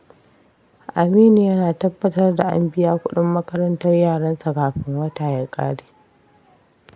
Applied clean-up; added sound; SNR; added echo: none; none; none; none.